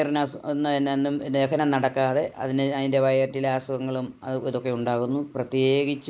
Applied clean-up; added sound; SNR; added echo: neural mask model Resemble Enhance denoiser.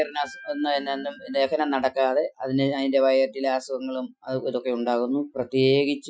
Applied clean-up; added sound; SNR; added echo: classical method Wiener filter.